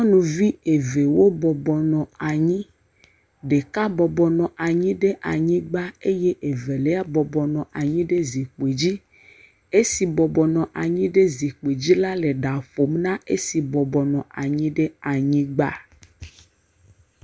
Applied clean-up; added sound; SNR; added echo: none; none; none; none.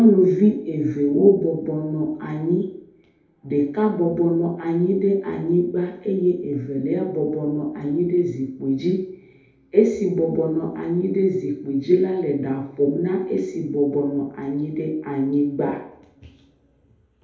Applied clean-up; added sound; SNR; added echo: none; none; none; reverberation time 2.1 s.